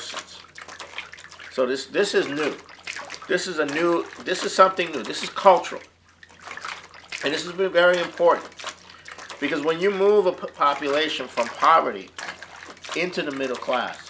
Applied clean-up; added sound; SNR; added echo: none; Bathtub (filling or washing) / Water; 15 dB; none.